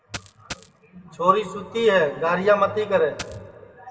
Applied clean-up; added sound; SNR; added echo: none; Coin (dropping); 15 dB; reverberation time 1.4 s.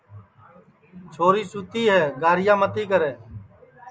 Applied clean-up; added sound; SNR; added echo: none; none; none; none.